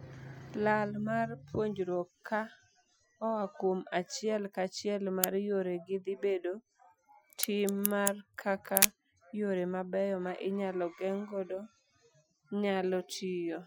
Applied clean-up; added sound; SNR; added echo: classical method Wiener filter.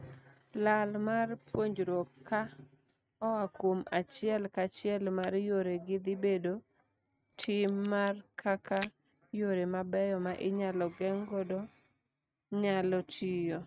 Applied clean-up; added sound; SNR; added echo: neural mask model RNNoise.